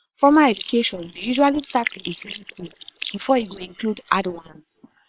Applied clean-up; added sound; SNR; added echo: neural separator model SepFormer WHAM!.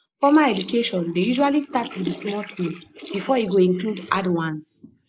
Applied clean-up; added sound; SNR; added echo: neural mask model Resemble Enhance denoiser.